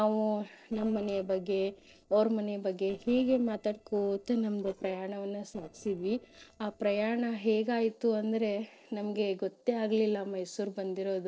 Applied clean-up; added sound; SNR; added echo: neural separator model SepFormer DNS4.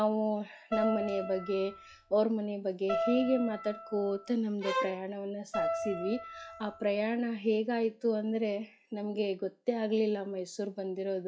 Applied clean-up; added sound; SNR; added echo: classical method log-MMSE.